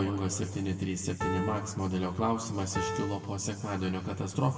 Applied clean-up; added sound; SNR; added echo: none; Piano; 3 dB; reverberation time 2.0 s.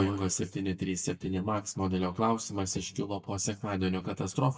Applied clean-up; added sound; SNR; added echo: neural mask model DeepFilterNet 3.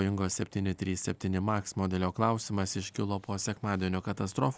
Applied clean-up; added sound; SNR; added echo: none; none; none; none.